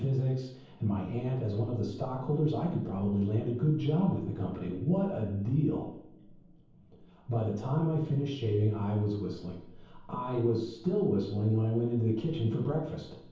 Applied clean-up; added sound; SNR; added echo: none; none; none; reverberation time 0.9 s.